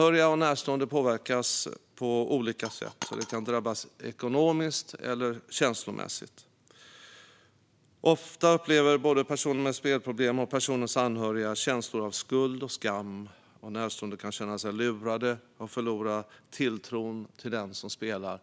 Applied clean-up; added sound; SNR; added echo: none; Coin (dropping); 14 dB; none.